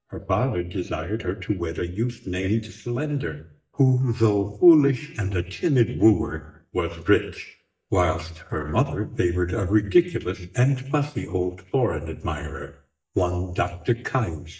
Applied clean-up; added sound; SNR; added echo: neural mask model DeepFilterNet 3.